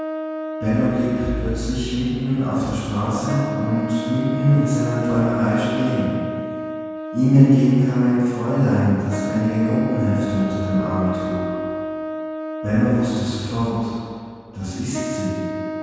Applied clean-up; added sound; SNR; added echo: none; Wind instrument, woodwind instrument; 9 dB; reverberation time 2.1 s.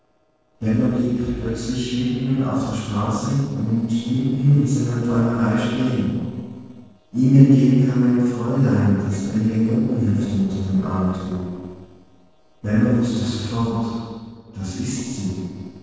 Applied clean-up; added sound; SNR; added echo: neural separator model SepFormer DNS4.